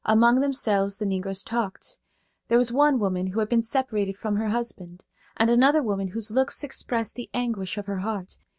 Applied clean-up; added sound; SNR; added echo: none; none; none; none.